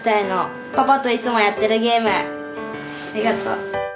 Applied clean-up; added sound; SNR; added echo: none; Wind instrument, woodwind instrument; 20 dB; none.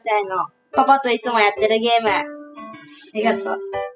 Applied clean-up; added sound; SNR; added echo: classical method spectral subtraction.